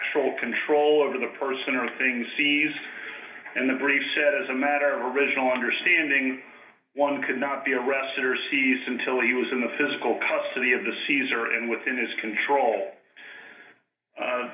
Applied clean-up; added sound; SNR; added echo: none; none; none; reverberation time 0.3 s.